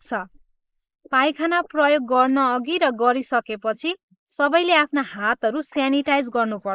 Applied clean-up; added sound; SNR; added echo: neural mask model Resemble Enhance denoiser.